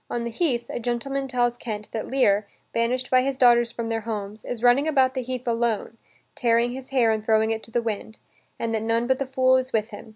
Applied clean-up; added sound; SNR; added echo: none; none; none; none.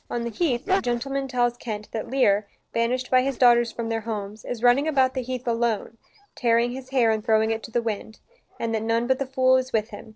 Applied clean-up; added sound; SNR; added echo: neural separator model SepFormer DNS4.